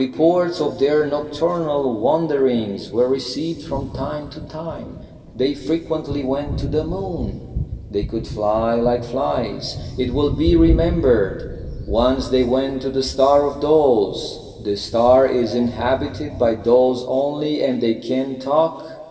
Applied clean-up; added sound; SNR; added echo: none; Thunder; 11 dB; reverberation time 2.1 s.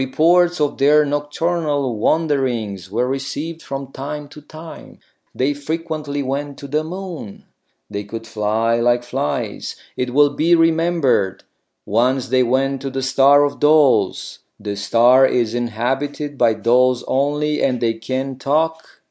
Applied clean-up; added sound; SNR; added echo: none; none; none; none.